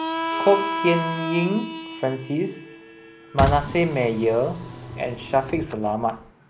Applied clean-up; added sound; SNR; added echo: none; Harmonica + Car; 6 dB; none.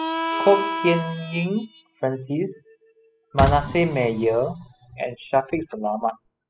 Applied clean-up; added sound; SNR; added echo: classical method spectral subtraction.